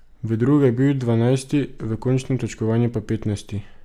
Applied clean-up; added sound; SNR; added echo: none; none; none; none.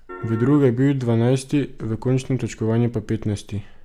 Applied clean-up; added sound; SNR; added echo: none; Piano; 13 dB; none.